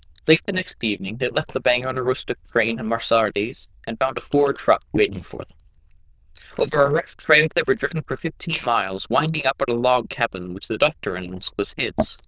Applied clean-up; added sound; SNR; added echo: neural diffusion model UNIVERSE++.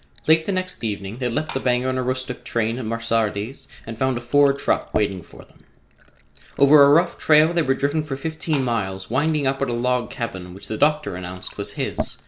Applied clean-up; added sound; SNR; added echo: none; Fill (with liquid) / Glass; 16 dB; none.